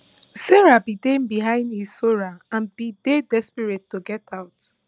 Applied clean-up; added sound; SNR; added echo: none; none; none; none.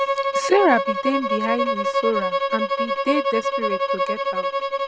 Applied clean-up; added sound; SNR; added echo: none; Bowed string instrument; -2 dB; none.